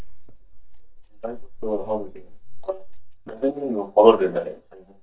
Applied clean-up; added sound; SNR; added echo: neural mask model DeepFilterNet 3.